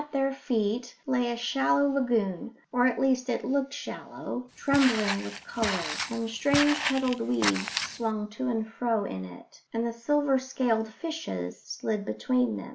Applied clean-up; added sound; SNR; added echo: none; Walk, footsteps; 4 dB; none.